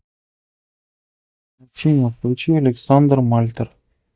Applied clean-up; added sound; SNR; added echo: neural mask model DeepFilterNet 3.